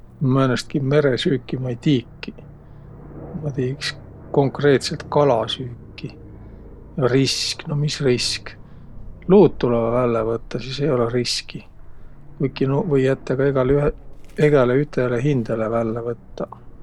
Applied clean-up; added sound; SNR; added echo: none; Aircraft; 16 dB; none.